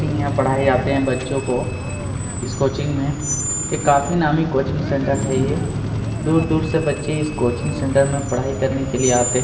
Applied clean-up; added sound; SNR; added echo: none; Screech; 4 dB; reverberation time 2.0 s.